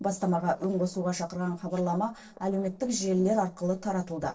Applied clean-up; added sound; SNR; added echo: neural separator model SepFormer DNS4.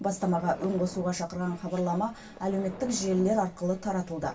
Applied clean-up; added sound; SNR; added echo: none; Boom; 18 dB; reverberation time 0.2 s.